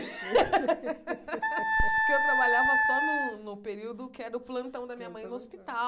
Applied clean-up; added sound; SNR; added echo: none; Wind instrument, woodwind instrument; -5 dB; none.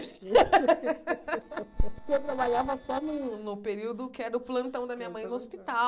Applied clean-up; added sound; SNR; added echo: neural separator model SepFormer DNS4.